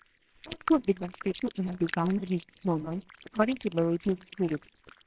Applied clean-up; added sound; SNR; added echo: neural separator model SepFormer WHAMR!.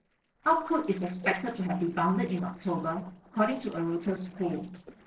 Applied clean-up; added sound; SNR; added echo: neural separator model SepFormer DNS4.